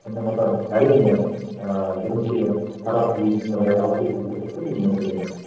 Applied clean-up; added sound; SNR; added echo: neural separator model SepFormer DNS4.